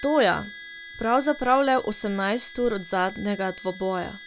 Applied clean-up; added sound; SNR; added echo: none; Harmonica; 17 dB; none.